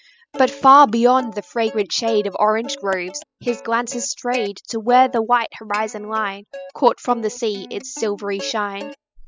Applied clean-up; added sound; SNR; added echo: classical method spectral subtraction.